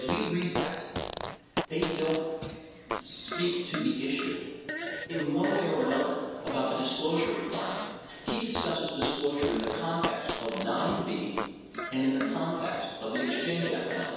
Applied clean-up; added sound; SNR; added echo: none; Fart; 6 dB; reverberation time 1.2 s.